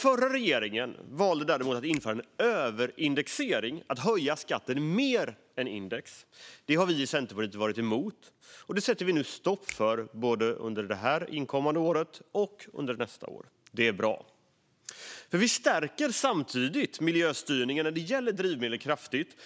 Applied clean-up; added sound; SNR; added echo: none; Finger snapping; 18 dB; none.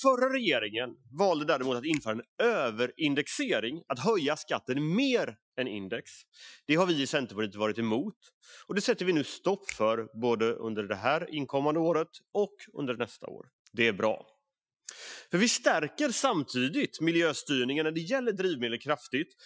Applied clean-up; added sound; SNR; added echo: classical method Wiener filter.